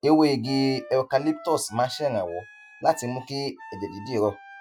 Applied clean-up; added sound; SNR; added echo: classical method Wiener filter.